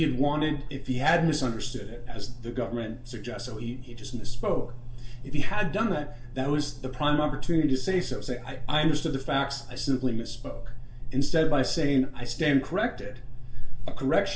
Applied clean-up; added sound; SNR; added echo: none; none; none; reverberation time 0.2 s.